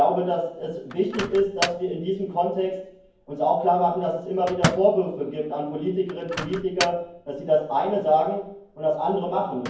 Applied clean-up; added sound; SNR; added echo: none; Microwave oven; 11 dB; reverberation time 0.9 s.